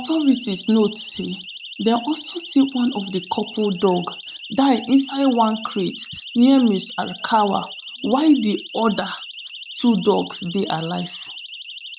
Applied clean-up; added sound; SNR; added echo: none; Siren; 15 dB; none.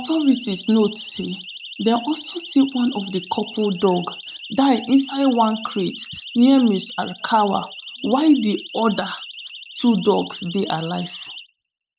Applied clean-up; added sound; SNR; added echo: neural mask model RNNoise.